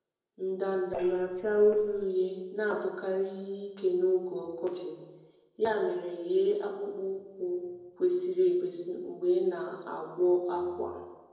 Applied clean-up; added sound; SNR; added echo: neural separator model SepFormer DNS4.